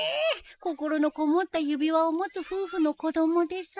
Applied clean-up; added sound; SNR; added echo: neural mask model Resemble Enhance denoiser.